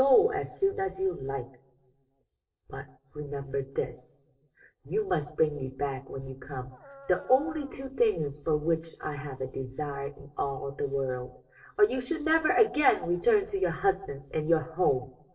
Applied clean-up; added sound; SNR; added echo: neural separator model SepFormer DNS4.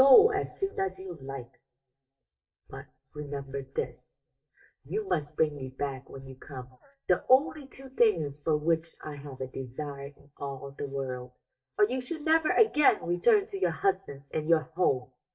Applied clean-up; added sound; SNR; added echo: neural mask model DeepFilterNet 3.